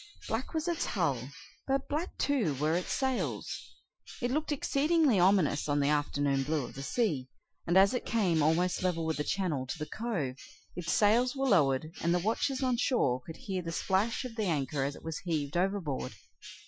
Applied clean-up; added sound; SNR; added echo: classical method Wiener filter.